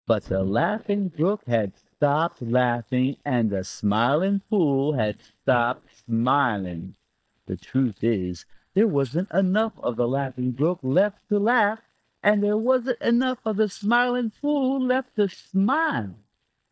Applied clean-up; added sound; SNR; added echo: neural mask model DeepFilterNet 3.